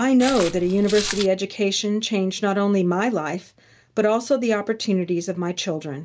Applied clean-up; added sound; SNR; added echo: none; Walk, footsteps; 8 dB; none.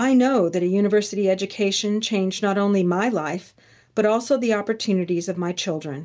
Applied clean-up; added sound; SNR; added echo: none; none; none; none.